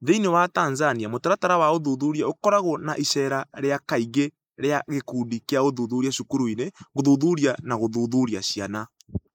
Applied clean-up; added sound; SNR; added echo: neural mask model Resemble Enhance denoiser.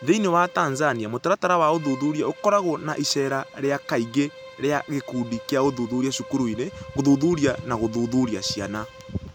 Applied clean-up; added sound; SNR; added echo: none; Bowed string instrument; 18 dB; none.